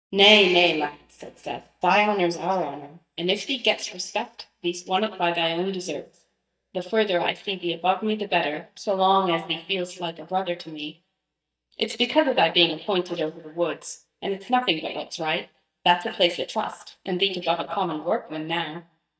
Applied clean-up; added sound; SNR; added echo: neural mask model DeepFilterNet 3.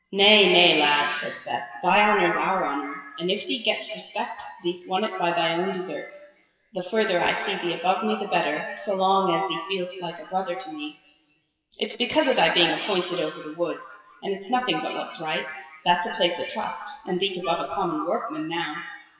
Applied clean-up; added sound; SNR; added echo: classical method WPE with log-MMSE.